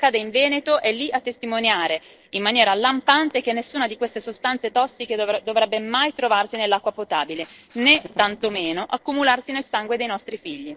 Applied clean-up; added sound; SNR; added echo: neural separator model SepFormer DNS4.